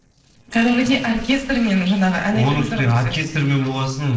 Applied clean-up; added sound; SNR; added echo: neural separator model SepFormer DNS4.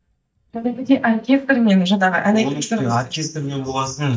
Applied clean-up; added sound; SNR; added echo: neural mask model DeepFilterNet 3.